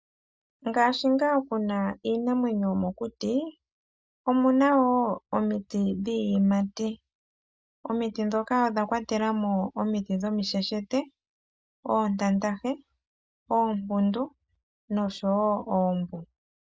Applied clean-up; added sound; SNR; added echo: none; none; none; none.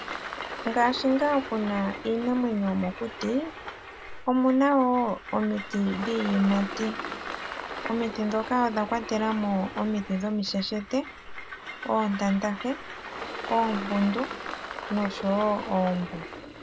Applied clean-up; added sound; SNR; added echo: none; Train + Engine; 10 dB; none.